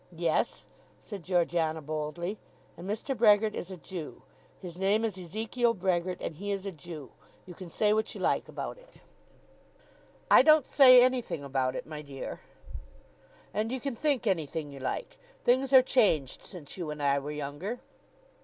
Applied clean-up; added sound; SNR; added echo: none; none; none; none.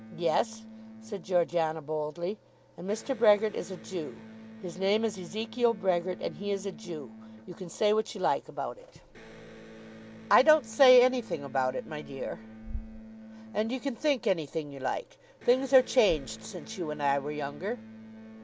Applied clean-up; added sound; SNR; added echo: none; Electric guitar; 18 dB; none.